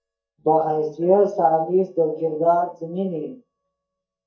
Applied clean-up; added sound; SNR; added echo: neural mask model DeepFilterNet 3.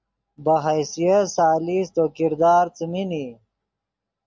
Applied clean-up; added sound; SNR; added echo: none; none; none; none.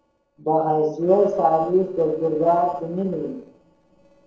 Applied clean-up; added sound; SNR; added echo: neural separator model SepFormer DNS4.